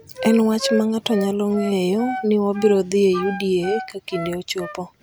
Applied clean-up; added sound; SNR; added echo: none; Wind instrument, woodwind instrument; 11 dB; none.